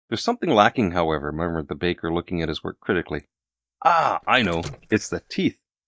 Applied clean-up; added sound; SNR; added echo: neural mask model DeepFilterNet 3.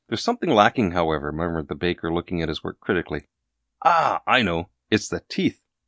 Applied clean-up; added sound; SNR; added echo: none; none; none; none.